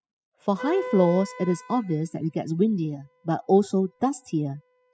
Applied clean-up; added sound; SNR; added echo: classical method spectral subtraction.